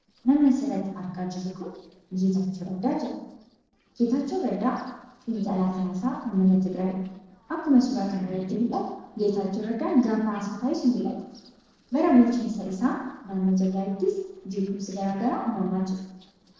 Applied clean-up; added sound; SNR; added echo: neural separator model SepFormer DNS4.